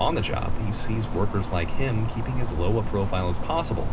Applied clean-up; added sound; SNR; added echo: none; Insect; -4 dB; reverberation time 0.2 s.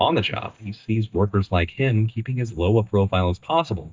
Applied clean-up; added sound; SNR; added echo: neural mask model DeepFilterNet 3.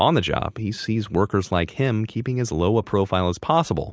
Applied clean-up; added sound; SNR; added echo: none; none; none; none.